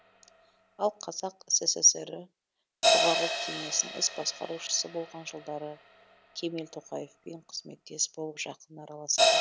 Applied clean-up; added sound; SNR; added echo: none; Crash cymbal; 0 dB; none.